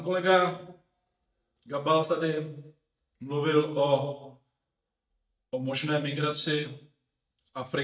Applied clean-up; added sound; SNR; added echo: neural mask model DeepFilterNet 3.